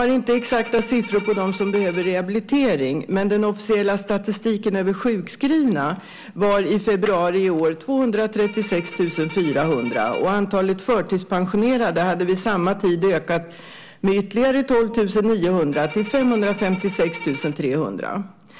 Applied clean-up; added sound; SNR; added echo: none; Bowed string instrument; 16 dB; none.